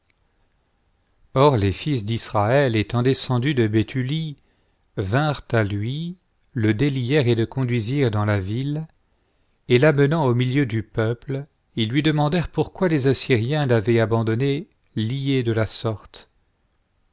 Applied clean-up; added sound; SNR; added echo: none; none; none; none.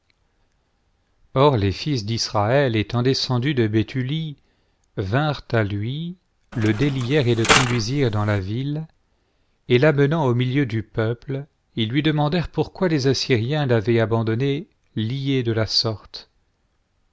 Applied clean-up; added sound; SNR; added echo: none; Mechanisms; 3 dB; none.